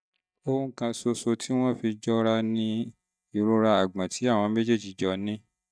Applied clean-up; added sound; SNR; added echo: neural mask model DeepFilterNet 3.